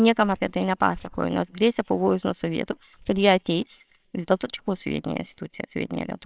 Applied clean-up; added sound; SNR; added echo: neural separator model SepFormer WHAMR!.